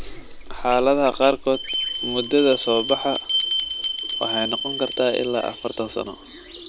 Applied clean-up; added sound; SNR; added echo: none; Bell; 5 dB; none.